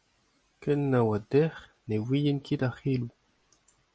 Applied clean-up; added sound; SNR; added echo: none; none; none; none.